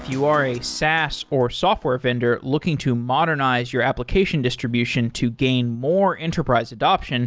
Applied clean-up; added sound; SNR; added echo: none; none; none; none.